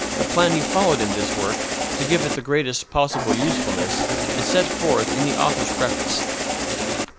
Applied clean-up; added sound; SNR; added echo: none; Engine starting; 0 dB; none.